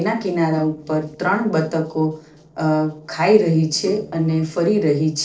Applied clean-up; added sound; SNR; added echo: neural separator model SepFormer DNS4.